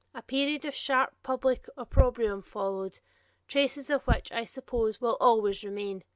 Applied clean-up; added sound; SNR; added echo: none; none; none; none.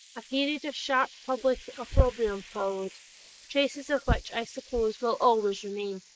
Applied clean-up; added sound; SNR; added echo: neural mask model Resemble Enhance denoiser.